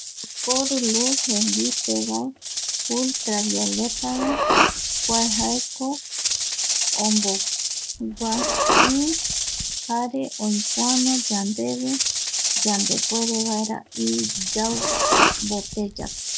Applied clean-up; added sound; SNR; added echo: none; Respiratory sounds + Rattle / Rattle (instrument); -3 dB; none.